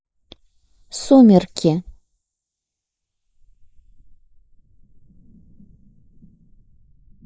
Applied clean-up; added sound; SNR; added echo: neural mask model Resemble Enhance denoiser.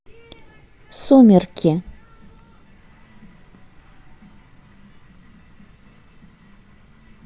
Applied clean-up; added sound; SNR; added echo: none; none; none; none.